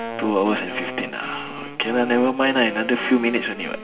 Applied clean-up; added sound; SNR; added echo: none; Wind instrument, woodwind instrument; 11 dB; reverberation time 2.4 s.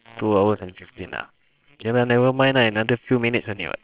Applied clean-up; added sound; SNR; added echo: neural separator model SepFormer WHAMR!.